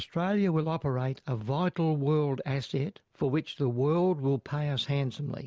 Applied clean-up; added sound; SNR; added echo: none; none; none; none.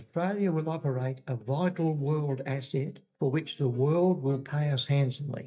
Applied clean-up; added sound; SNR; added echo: neural mask model DeepFilterNet 3.